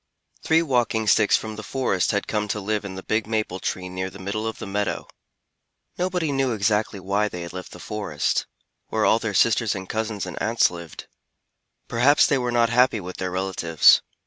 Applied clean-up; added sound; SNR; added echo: none; none; none; none.